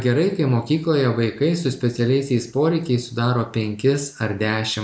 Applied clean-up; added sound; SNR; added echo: none; none; none; none.